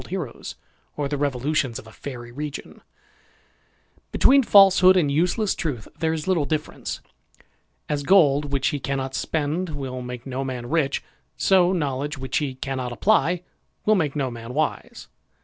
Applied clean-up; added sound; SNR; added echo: none; none; none; none.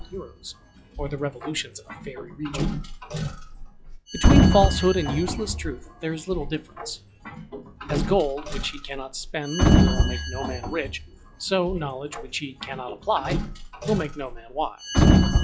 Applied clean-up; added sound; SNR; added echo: classical method log-MMSE.